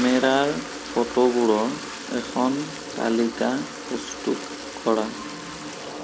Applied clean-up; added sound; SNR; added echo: none; Toilet flush; 10 dB; none.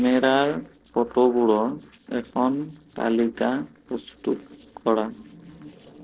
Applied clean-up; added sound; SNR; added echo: neural separator model SepFormer DNS4.